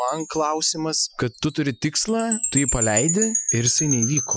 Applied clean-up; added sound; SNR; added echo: classical method Wiener filter.